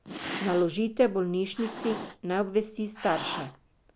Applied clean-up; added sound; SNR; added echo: none; Cat; 11 dB; none.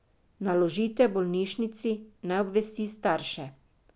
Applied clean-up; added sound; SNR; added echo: none; none; none; none.